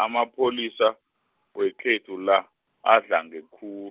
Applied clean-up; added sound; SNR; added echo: none; none; none; none.